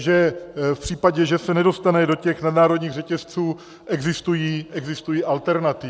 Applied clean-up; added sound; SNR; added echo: none; none; none; none.